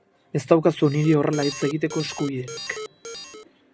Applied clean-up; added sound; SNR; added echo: none; Alarm; 12 dB; none.